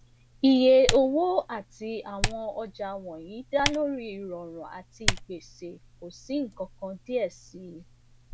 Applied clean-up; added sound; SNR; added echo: none; Typing; 8 dB; none.